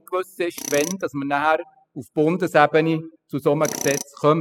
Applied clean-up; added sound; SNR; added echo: classical method spectral subtraction.